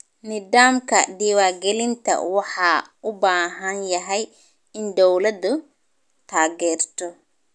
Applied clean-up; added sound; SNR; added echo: none; none; none; none.